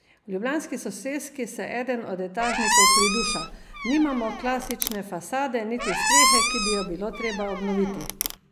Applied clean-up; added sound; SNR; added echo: none; Squeak; -4 dB; none.